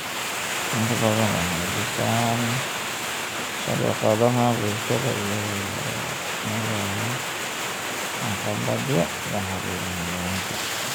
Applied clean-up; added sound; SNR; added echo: none; none; none; none.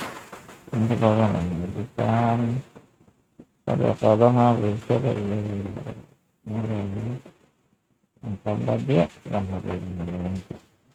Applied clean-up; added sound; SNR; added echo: neural mask model RNNoise.